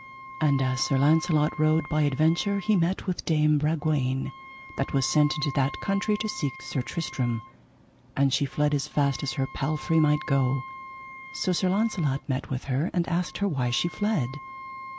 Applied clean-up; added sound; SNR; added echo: none; Wind instrument, woodwind instrument; 16 dB; none.